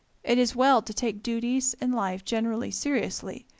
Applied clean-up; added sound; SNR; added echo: none; none; none; none.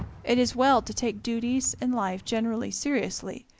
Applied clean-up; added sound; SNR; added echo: none; Car; 19 dB; none.